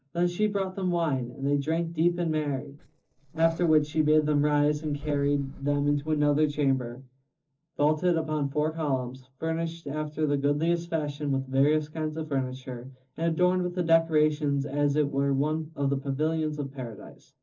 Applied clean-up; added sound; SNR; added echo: neural separator model SepFormer DNS4.